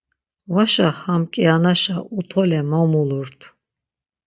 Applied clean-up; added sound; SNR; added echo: none; none; none; none.